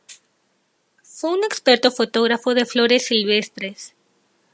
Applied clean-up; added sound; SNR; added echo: none; none; none; none.